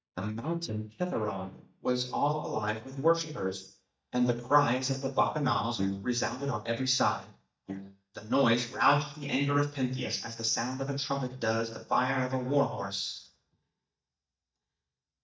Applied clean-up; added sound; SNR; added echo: neural mask model DeepFilterNet 3.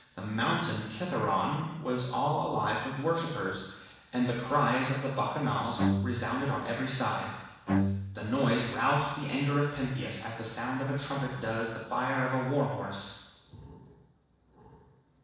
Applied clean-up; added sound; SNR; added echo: neural separator model SepFormer DNS4.